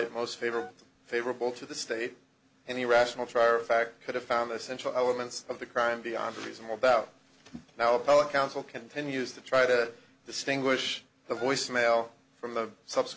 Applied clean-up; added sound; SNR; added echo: none; Wind instrument, woodwind instrument; 18 dB; none.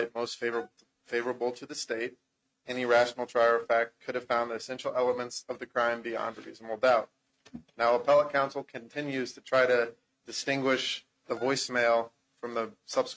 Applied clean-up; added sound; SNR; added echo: neural mask model RNNoise.